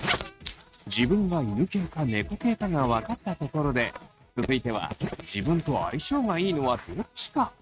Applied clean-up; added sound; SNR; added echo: neural mask model RNNoise.